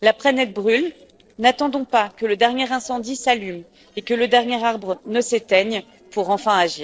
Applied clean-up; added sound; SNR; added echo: neural separator model SepFormer DNS4.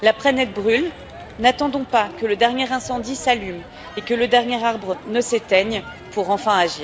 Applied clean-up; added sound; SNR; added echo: none; Crowd; 17 dB; none.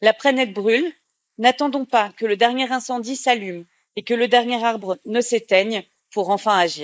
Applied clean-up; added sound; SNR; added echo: neural mask model Resemble Enhance denoiser.